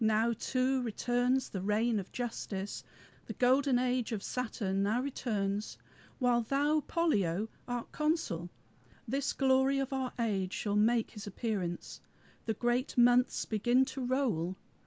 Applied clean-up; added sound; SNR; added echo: none; none; none; none.